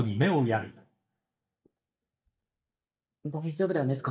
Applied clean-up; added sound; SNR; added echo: neural mask model DeepFilterNet 3.